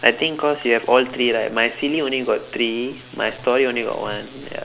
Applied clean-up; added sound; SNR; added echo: none; none; none; none.